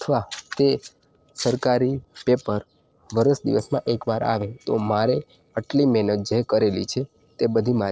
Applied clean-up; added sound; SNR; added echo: neural separator model SepFormer DNS4.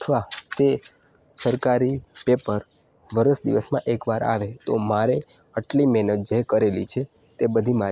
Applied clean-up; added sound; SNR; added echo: neural mask model Resemble Enhance denoiser.